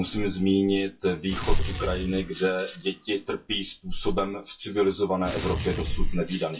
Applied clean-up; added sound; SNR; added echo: classical method WPE with log-MMSE.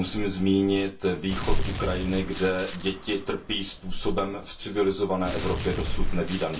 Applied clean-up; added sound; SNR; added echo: none; Gunshot, gunfire; 10 dB; reverberation time 0.2 s.